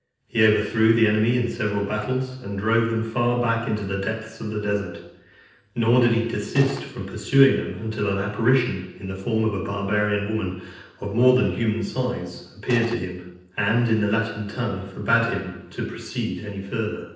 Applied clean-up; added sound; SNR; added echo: neural separator model SepFormer DNS4.